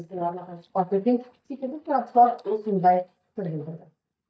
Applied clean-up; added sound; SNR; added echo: neural mask model DeepFilterNet 3.